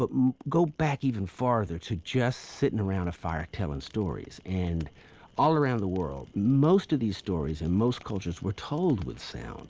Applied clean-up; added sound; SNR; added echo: none; none; none; none.